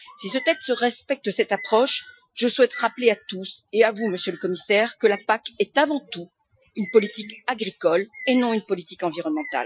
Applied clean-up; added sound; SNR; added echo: classical method Wiener filter.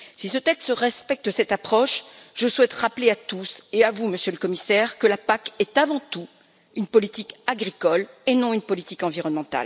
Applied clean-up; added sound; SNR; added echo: none; none; none; none.